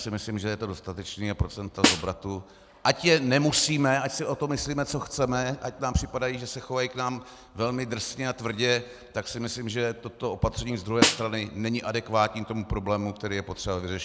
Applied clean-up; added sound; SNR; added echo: none; Snare drum; 0 dB; none.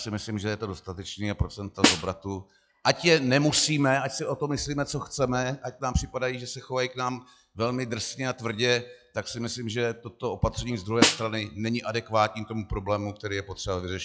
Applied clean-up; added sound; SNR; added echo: classical method log-MMSE.